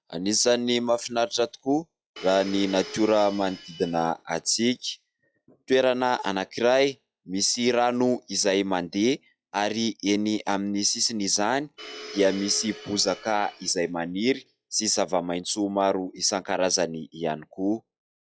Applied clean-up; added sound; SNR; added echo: classical method log-MMSE.